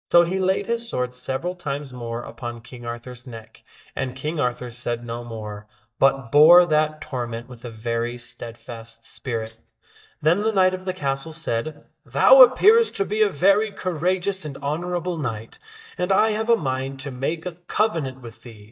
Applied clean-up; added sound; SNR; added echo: neural mask model DeepFilterNet 3.